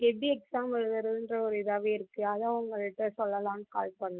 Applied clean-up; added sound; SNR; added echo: none; none; none; none.